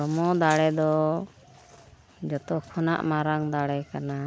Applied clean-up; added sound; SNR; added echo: none; none; none; none.